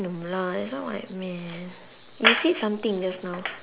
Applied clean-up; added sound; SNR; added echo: none; none; none; none.